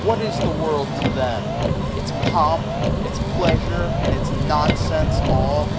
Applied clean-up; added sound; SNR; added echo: none; Motor vehicle (road); -4 dB; none.